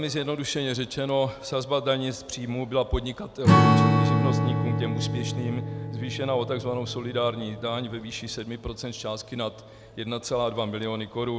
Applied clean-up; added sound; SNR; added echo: none; Strum; -2 dB; none.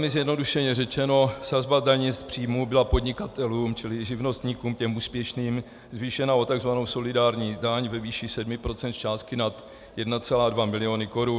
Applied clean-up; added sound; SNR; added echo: none; none; none; none.